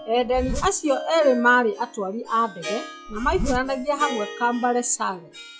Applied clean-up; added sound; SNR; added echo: classical method log-MMSE.